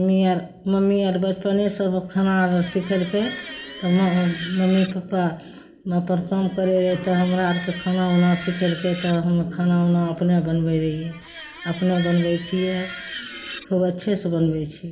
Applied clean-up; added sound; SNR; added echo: none; Screech; 14 dB; reverberation time 0.4 s.